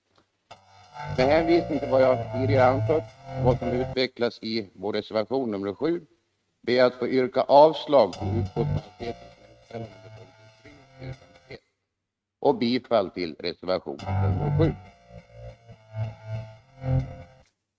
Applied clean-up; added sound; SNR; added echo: neural mask model RNNoise.